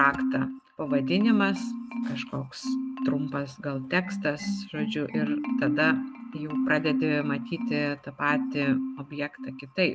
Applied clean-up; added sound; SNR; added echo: none; Marimba, xylophone; 2 dB; none.